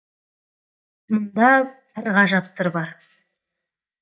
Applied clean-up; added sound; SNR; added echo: neural mask model DeepFilterNet 3.